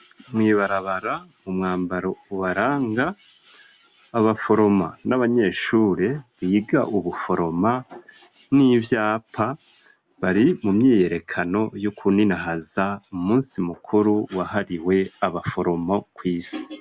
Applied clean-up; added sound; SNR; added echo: none; none; none; none.